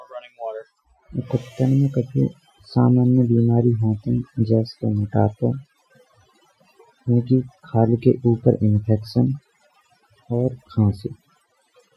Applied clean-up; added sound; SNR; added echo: classical method Wiener filter.